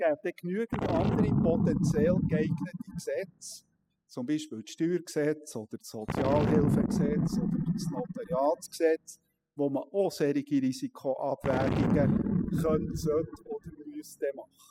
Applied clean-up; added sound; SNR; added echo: classical method spectral subtraction.